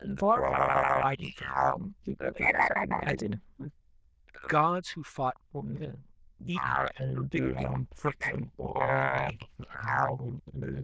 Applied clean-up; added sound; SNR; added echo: neural diffusion model UNIVERSE++.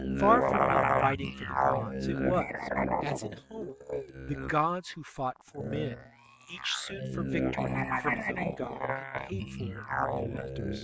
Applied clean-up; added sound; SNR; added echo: neural mask model RNNoise.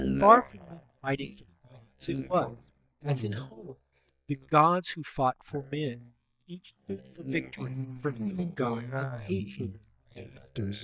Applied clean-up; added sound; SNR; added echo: neural mask model DeepFilterNet 3.